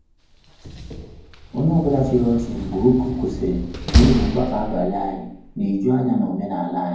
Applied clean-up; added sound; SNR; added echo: none; Slam; 5 dB; reverberation time 0.9 s.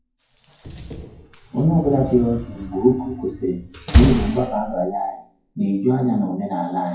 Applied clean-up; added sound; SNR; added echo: classical method WPE with log-MMSE.